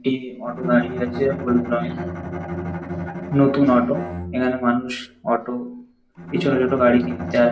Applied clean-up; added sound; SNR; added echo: none; Bowed string instrument; 9 dB; none.